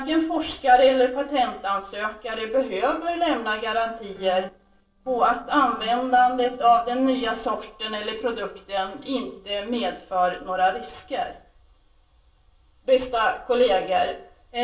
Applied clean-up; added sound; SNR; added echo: neural separator model SepFormer DNS4.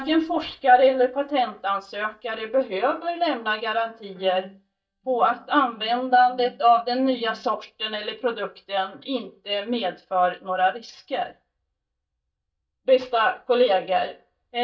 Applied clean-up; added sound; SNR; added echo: neural mask model DeepFilterNet 3.